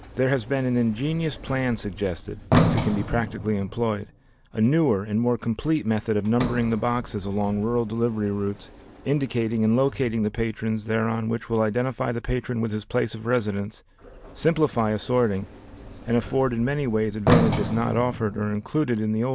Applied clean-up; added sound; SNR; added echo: none; Sliding door; 7 dB; none.